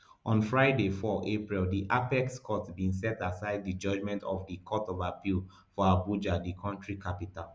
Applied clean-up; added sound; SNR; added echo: none; none; none; none.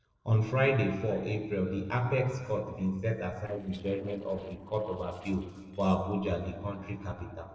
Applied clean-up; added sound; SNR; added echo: neural separator model SepFormer DNS4.